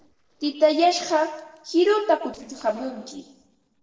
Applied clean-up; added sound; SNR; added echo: neural separator model SepFormer DNS4.